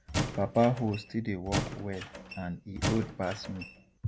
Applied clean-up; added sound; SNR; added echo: none; Squeak / Wood; 4 dB; none.